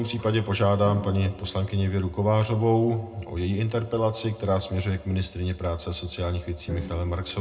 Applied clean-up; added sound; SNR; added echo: none; Drum; 19 dB; reverberation time 0.2 s.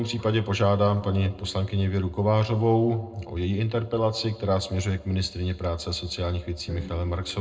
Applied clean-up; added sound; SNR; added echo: neural separator model SepFormer DNS4.